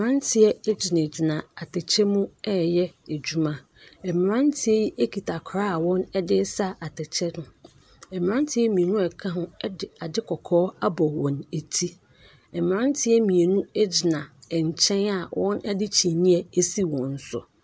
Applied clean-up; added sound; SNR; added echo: none; none; none; none.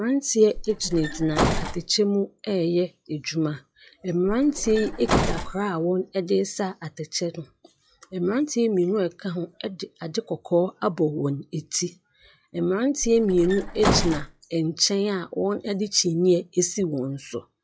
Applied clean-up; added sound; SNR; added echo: classical method log-MMSE.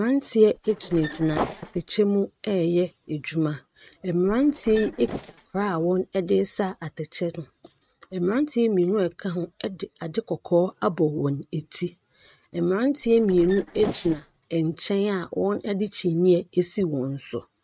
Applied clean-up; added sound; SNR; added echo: neural mask model RNNoise.